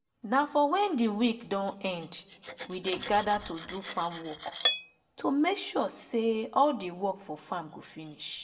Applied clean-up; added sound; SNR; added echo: none; Cutlery, silverware; 11 dB; reverberation time 0.6 s.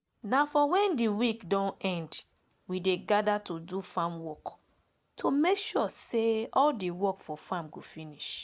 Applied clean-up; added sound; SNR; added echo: none; none; none; none.